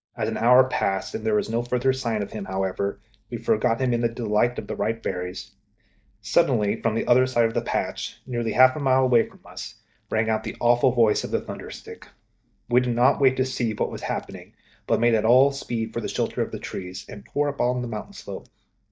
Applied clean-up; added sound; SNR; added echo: neural mask model DeepFilterNet 3.